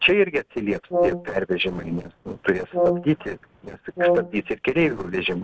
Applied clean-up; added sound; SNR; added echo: neural separator model SepFormer DNS4.